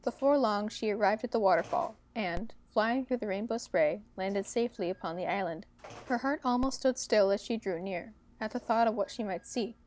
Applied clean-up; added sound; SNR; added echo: none; Telephone; 18 dB; none.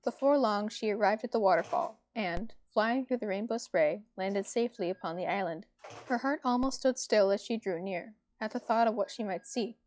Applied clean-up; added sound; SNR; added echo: classical method log-MMSE.